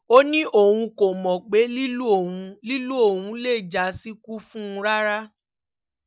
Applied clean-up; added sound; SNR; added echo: none; none; none; none.